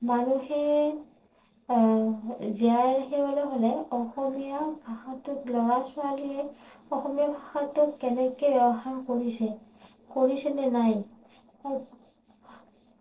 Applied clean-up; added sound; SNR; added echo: neural separator model SepFormer DNS4.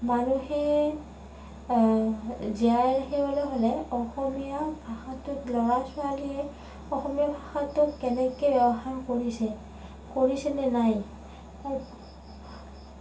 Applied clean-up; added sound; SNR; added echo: none; Musical instrument; 19 dB; reverberation time 0.3 s.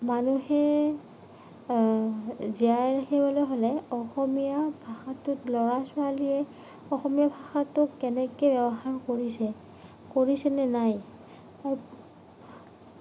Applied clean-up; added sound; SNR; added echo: none; none; none; none.